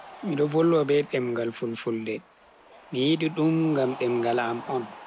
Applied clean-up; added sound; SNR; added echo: none; Cheering; 18 dB; none.